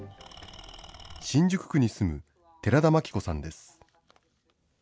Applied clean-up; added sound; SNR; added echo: none; Engine / Tools; 18 dB; none.